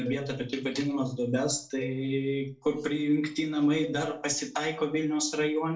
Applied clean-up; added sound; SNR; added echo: neural separator model SepFormer DNS4.